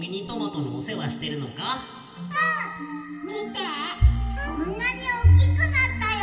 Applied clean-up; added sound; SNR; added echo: none; Cat; 20 dB; reverberation time 0.2 s.